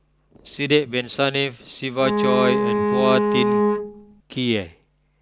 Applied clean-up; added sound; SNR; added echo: none; Bowed string instrument; -4 dB; none.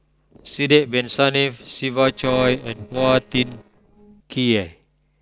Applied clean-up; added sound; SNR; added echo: neural separator model SepFormer DNS4.